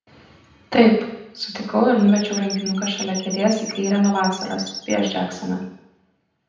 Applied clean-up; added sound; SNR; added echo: none; Squeak / Chirp, tweet; 13 dB; reverberation time 0.8 s.